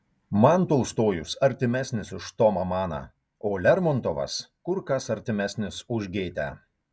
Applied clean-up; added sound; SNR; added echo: none; none; none; none.